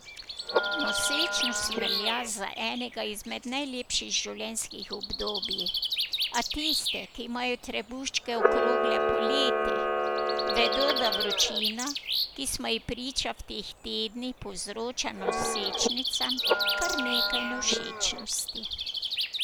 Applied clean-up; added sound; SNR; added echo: none; Camera + Bird; -3 dB; none.